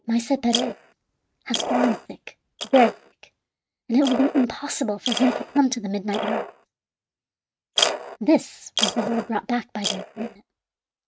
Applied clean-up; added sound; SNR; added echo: neural mask model RNNoise.